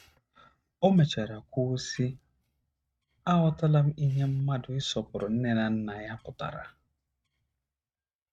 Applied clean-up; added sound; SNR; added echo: neural mask model RNNoise.